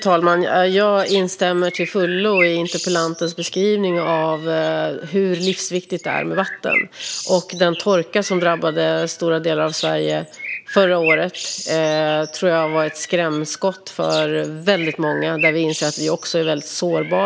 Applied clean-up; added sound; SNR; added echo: none; Bird; 10 dB; none.